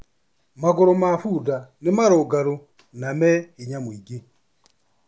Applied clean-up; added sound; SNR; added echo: none; none; none; none.